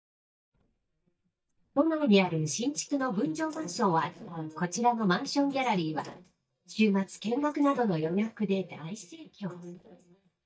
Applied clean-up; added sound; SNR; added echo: neural mask model DeepFilterNet 3.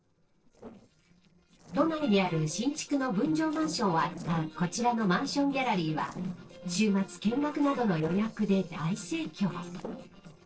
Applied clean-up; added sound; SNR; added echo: neural separator model SepFormer DNS4.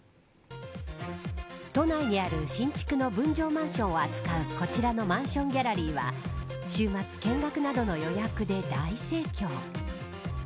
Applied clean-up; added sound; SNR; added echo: none; none; none; none.